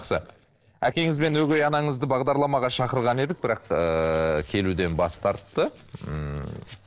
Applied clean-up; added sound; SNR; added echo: neural separator model SepFormer DNS4.